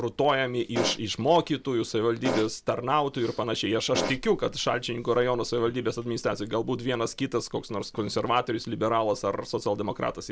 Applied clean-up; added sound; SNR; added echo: none; Fart; 3 dB; none.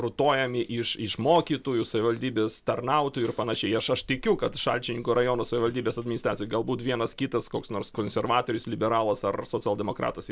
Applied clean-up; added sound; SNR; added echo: none; none; none; none.